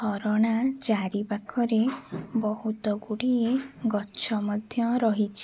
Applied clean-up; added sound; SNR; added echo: none; none; none; none.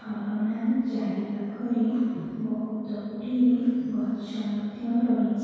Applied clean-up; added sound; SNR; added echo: none; none; none; reverberation time 2.0 s.